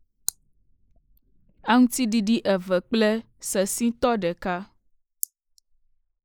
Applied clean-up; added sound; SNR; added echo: neural mask model Resemble Enhance denoiser.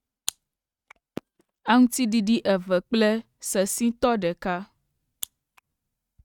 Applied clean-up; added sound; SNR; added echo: neural mask model RNNoise.